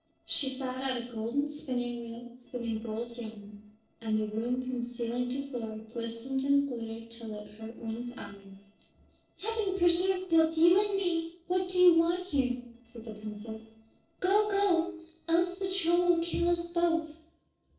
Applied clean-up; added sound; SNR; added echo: neural separator model SepFormer DNS4.